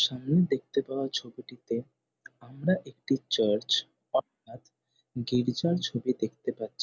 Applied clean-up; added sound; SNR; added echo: none; none; none; none.